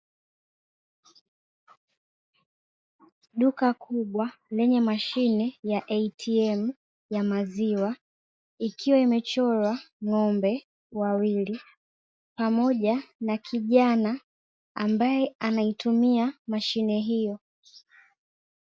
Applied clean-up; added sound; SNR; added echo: neural mask model Resemble Enhance denoiser.